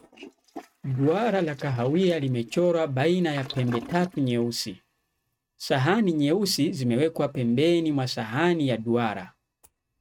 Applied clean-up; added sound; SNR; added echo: neural mask model RNNoise.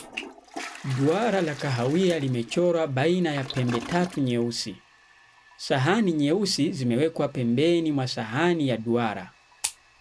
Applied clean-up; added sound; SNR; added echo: none; Toilet flush; 18 dB; none.